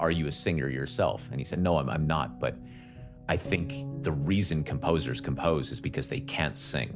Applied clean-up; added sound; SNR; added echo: none; none; none; none.